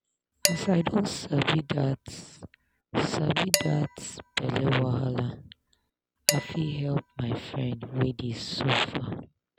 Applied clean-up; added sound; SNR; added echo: none; Dishes, pots, and pans; 7 dB; none.